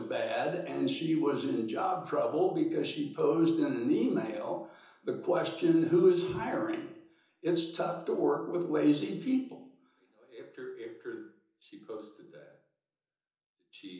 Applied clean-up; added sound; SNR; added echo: none; none; none; reverberation time 0.7 s.